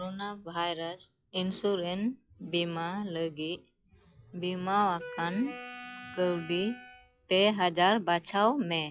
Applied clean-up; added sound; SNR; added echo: classical method log-MMSE.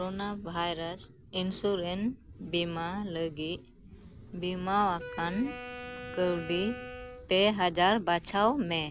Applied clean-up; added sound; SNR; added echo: none; Wind instrument, woodwind instrument; 13 dB; none.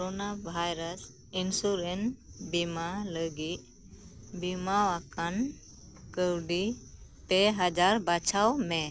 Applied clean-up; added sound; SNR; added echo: none; none; none; none.